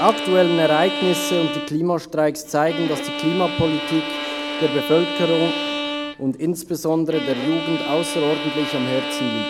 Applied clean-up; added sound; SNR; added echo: none; Bowed string instrument; 6 dB; none.